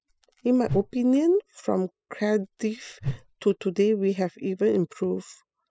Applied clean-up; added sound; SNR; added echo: classical method spectral subtraction.